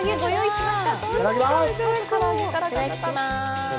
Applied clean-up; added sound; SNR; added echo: none; Domestic sounds, home sounds; 18 dB; none.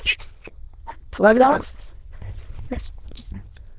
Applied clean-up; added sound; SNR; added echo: neural diffusion model UNIVERSE++.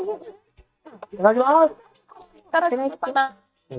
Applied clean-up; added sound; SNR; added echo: neural mask model DeepFilterNet 3.